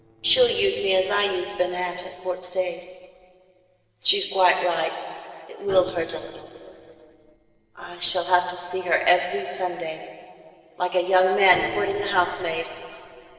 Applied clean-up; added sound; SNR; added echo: neural separator model SepFormer DNS4.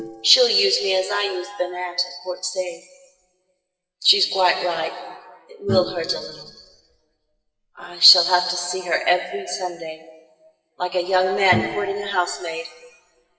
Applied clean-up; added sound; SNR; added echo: classical method WPE with log-MMSE.